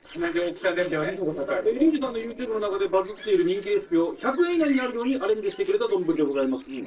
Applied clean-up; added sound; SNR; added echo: neural separator model SepFormer DNS4.